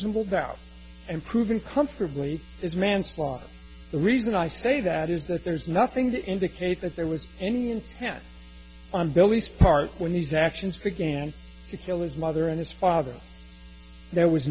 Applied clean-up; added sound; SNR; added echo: none; none; none; none.